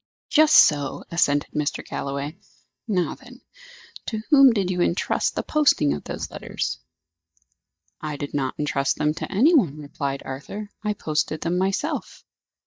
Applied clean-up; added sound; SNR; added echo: neural mask model DeepFilterNet 3.